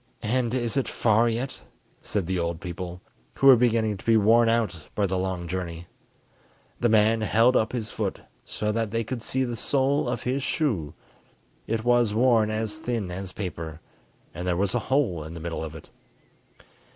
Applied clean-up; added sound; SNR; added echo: none; Guitar; 16 dB; none.